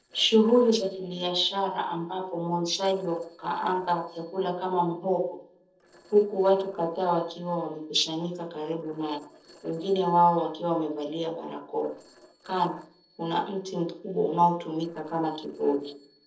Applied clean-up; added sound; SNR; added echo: neural separator model SepFormer DNS4.